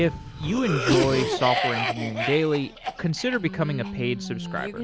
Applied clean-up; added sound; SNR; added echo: none; Cough; 3 dB; none.